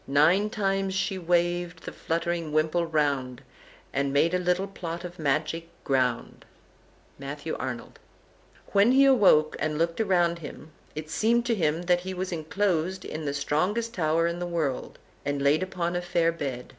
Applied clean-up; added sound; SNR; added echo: none; none; none; none.